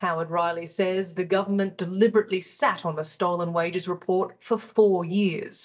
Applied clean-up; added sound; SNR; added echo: neural mask model DeepFilterNet 3.